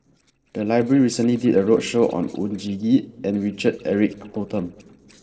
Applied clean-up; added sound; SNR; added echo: neural separator model SepFormer DNS4.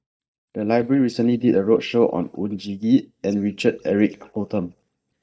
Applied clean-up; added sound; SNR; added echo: neural mask model DeepFilterNet 3.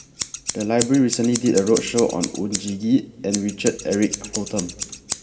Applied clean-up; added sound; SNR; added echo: none; Scissors; 9 dB; reverberation time 1.5 s.